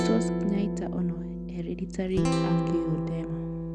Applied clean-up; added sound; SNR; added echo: none; Guitar; -2 dB; none.